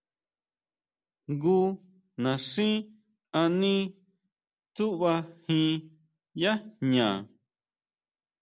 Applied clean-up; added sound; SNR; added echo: none; none; none; none.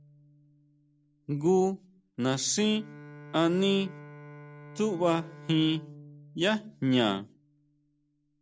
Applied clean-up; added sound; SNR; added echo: none; Bowed string instrument; 20 dB; none.